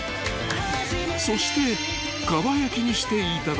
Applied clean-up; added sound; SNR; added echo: none; Wind instrument, woodwind instrument; 16 dB; none.